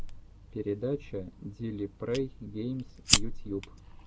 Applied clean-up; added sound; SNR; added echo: none; Fire; -1 dB; none.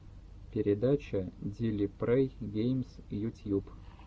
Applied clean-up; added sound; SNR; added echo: none; none; none; none.